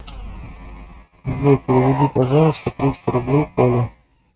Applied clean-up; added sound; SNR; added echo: neural mask model RNNoise.